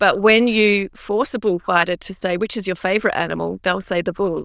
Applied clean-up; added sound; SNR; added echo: neural diffusion model UNIVERSE++.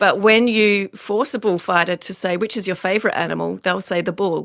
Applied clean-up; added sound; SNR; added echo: none; none; none; none.